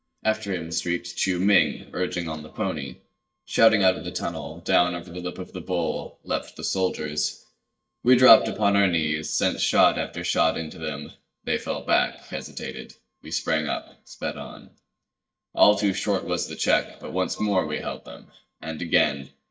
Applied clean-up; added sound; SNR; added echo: neural mask model DeepFilterNet 3.